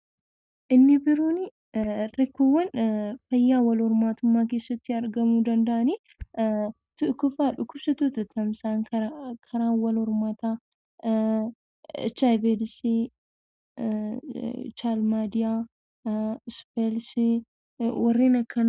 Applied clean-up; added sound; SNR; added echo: neural mask model DeepFilterNet 3.